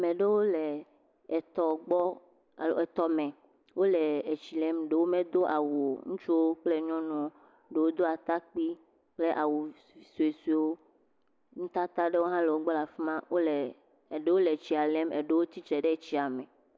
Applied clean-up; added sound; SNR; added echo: none; none; none; none.